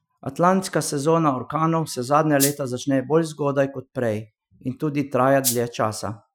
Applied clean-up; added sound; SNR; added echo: classical method Wiener filter.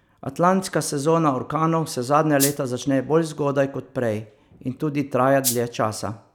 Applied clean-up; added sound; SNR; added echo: none; Rattle (instrument); 4 dB; none.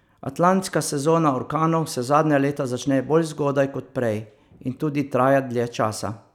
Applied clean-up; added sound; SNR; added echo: none; none; none; none.